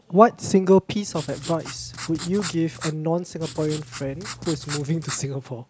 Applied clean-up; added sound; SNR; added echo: none; Writing; 13 dB; none.